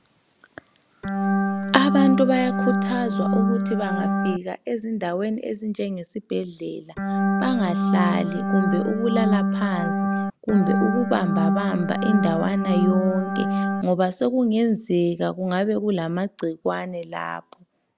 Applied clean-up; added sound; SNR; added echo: none; Organ; -2 dB; none.